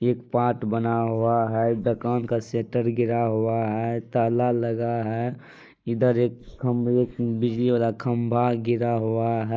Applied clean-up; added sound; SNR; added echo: neural mask model Resemble Enhance denoiser.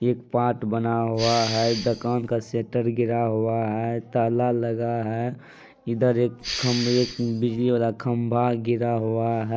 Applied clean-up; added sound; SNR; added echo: none; Respiratory sounds; 9 dB; none.